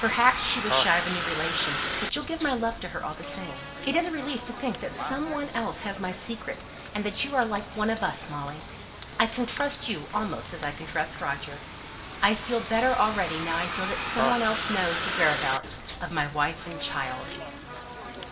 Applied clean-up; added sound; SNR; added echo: none; Bus; 5 dB; reverberation time 1.4 s.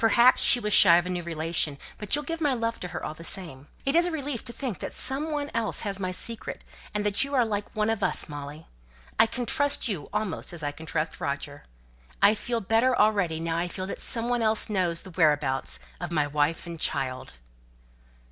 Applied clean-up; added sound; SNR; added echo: none; none; none; none.